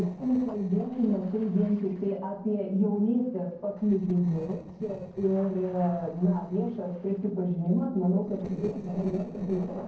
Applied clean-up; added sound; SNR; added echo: neural separator model SepFormer DNS4.